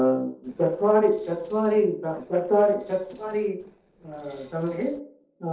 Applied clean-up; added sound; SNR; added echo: neural separator model SepFormer DNS4.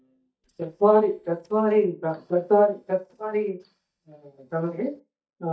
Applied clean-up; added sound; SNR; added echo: neural mask model DeepFilterNet 3.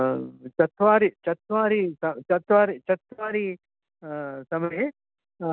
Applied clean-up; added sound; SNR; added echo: none; none; none; none.